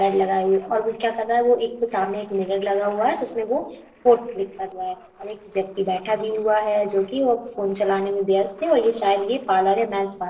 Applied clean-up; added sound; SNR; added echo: neural separator model SepFormer DNS4.